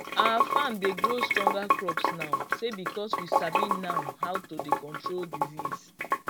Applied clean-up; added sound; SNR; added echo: none; Sink (filling or washing) / Water; -5 dB; none.